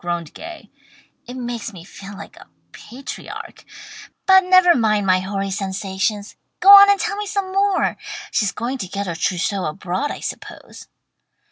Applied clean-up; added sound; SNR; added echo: none; none; none; none.